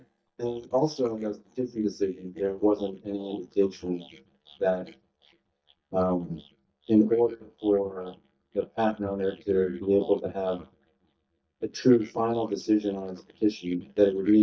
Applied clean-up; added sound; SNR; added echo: neural mask model DeepFilterNet 3.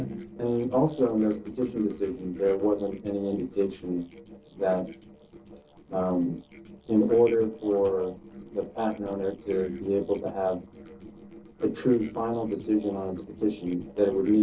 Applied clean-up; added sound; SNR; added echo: neural separator model SepFormer DNS4.